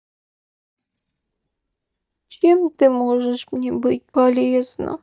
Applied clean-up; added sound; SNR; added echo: neural mask model DeepFilterNet 3.